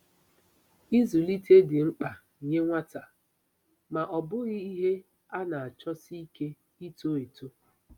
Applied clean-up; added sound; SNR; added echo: none; none; none; none.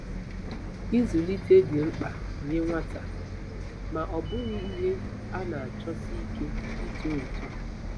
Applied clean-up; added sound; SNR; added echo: none; Bus; 4 dB; none.